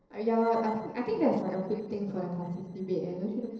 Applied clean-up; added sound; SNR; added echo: neural separator model SepFormer DNS4.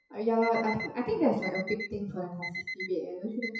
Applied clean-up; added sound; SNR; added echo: classical method WPE with log-MMSE.